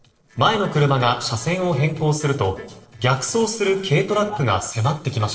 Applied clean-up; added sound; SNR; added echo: neural separator model SepFormer DNS4.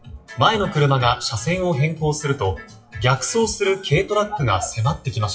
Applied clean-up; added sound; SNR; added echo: classical method WPE with log-MMSE.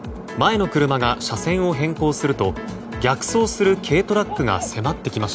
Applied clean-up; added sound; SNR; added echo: none; none; none; none.